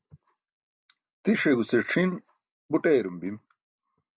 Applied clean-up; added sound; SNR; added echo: none; none; none; none.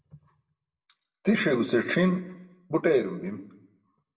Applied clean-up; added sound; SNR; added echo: none; none; none; reverberation time 0.7 s.